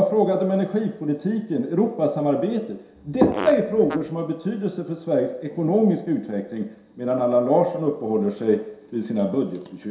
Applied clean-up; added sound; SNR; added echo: none; Fart; 12 dB; reverberation time 0.7 s.